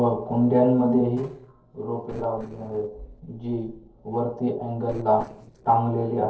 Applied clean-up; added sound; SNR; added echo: neural separator model SepFormer DNS4.